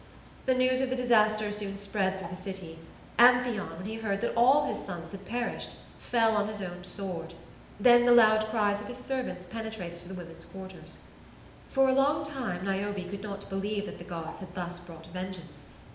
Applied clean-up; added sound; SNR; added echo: none; Bird; 20 dB; reverberation time 0.8 s.